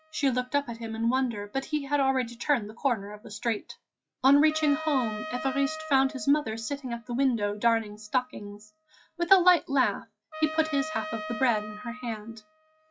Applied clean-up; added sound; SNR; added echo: classical method log-MMSE.